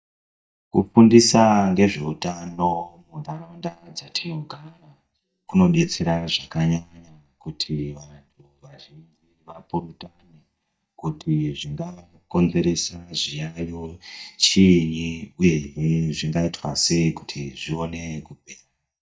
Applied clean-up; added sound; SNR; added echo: neural mask model DeepFilterNet 3.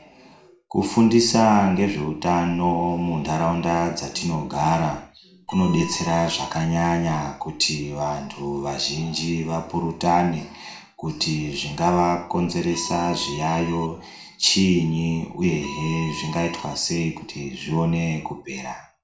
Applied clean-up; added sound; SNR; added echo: none; Bowed string instrument; 14 dB; reverberation time 0.4 s.